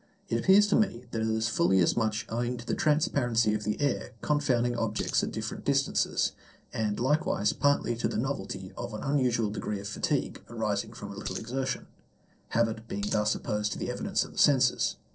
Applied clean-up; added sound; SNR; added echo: neural separator model SepFormer DNS4.